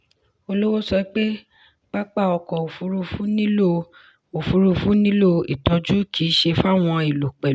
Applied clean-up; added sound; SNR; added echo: none; none; none; none.